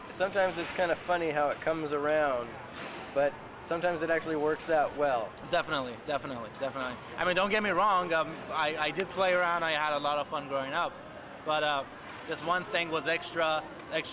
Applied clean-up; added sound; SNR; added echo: none; none; none; none.